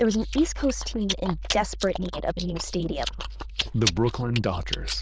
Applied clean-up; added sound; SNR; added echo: neural diffusion model UNIVERSE++.